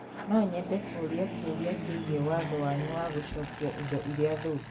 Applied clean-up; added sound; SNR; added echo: none; Fixed-wing aircraft, airplane; 6 dB; reverberation time 0.4 s.